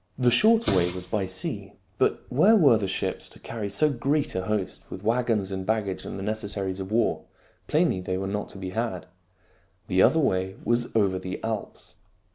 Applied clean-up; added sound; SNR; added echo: none; Explosion; 13 dB; none.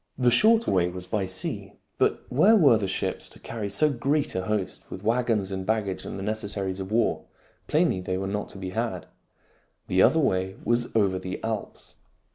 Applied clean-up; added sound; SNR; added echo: neural mask model Resemble Enhance denoiser.